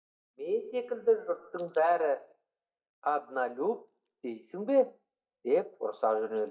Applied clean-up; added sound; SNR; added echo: neural mask model DeepFilterNet 3.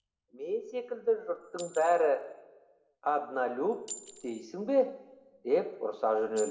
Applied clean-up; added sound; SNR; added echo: none; Chink, clink; 20 dB; reverberation time 0.9 s.